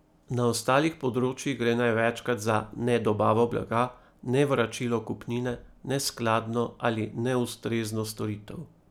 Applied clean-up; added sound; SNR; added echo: none; none; none; none.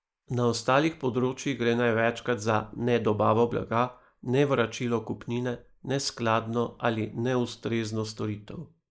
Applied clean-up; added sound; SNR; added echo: neural mask model Resemble Enhance denoiser.